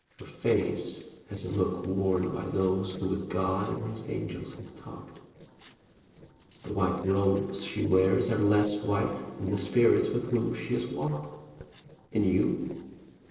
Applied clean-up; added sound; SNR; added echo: neural separator model SepFormer DNS4.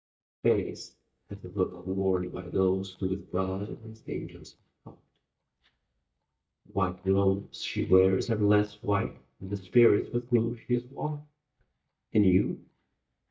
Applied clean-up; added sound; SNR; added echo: neural mask model DeepFilterNet 3.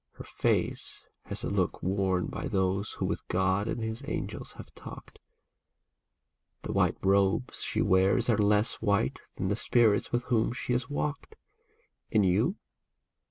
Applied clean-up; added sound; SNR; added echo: none; none; none; none.